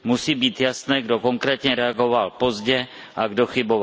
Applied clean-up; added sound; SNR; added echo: none; none; none; none.